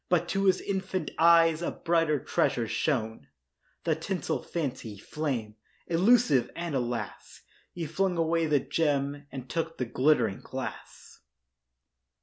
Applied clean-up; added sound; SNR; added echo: none; none; none; none.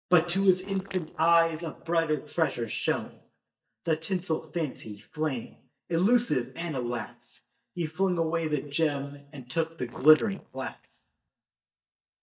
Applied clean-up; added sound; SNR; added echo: neural mask model DeepFilterNet 3.